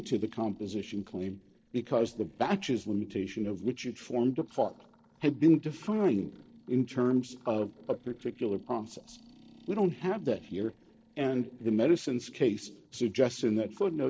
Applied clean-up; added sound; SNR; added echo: neural separator model SepFormer DNS4.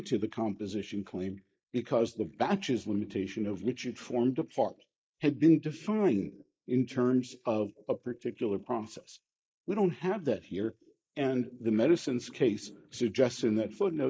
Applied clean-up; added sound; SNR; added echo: neural mask model Resemble Enhance denoiser.